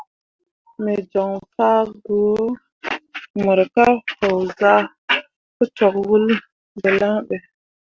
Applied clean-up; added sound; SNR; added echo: none; none; none; none.